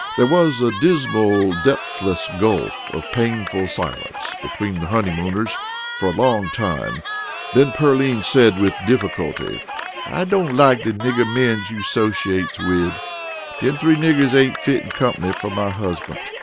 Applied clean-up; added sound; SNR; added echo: none; Cheering; 10 dB; none.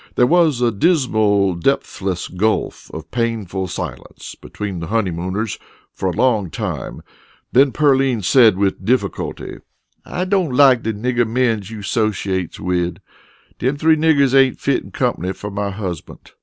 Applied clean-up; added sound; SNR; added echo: none; none; none; none.